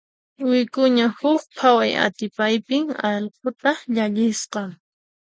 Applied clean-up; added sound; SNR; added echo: none; none; none; none.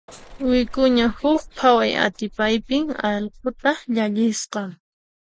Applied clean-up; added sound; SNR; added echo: none; Bus / Engine; 18 dB; none.